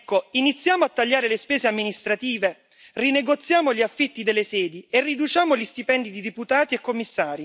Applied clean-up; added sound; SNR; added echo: none; none; none; none.